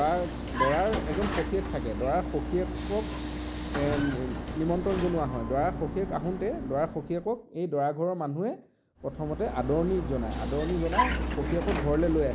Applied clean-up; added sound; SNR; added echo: none; Vehicle; 3 dB; none.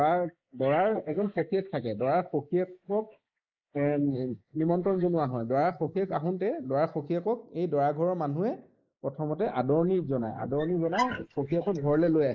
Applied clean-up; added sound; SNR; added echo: neural mask model Resemble Enhance denoiser.